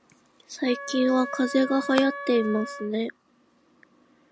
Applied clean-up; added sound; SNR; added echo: none; Wind instrument, woodwind instrument; 10 dB; none.